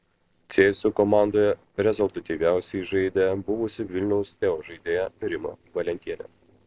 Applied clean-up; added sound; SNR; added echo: neural separator model SepFormer DNS4.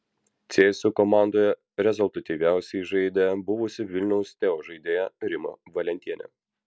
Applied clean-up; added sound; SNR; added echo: none; none; none; none.